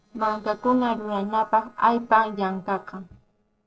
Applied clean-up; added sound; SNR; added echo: neural separator model SepFormer DNS4.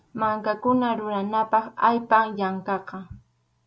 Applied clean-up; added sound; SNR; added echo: none; none; none; none.